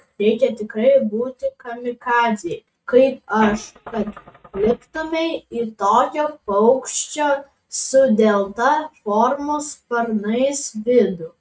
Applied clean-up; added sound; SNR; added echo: neural mask model RNNoise.